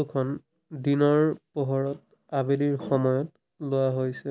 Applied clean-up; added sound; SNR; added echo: none; none; none; none.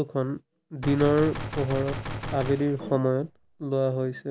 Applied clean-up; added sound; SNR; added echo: none; Gunshot, gunfire; 9 dB; none.